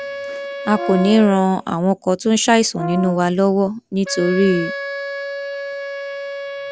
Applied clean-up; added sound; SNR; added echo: none; Brass instrument + Wind instrument, woodwind instrument; 9 dB; none.